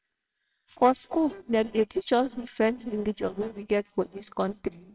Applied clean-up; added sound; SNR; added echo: neural separator model SepFormer WHAMR!.